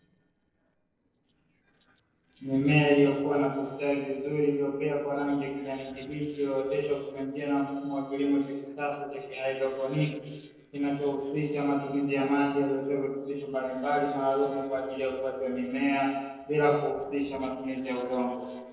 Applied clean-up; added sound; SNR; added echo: neural separator model SepFormer DNS4.